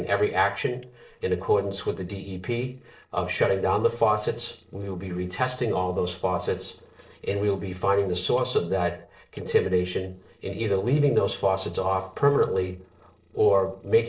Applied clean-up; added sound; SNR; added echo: neural separator model SepFormer DNS4.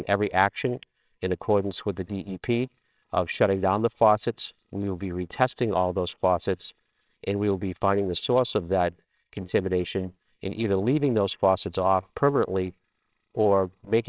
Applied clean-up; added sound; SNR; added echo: neural separator model SepFormer WHAMR!.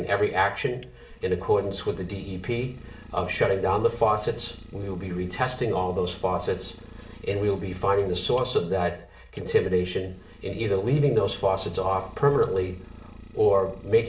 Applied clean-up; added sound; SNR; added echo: none; Idling; 19 dB; reverberation time 0.4 s.